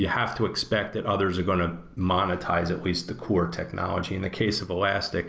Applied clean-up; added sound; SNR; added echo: none; none; none; none.